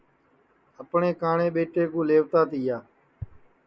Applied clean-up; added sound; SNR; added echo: none; none; none; none.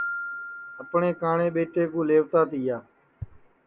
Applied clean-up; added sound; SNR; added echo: none; Piano; 13 dB; none.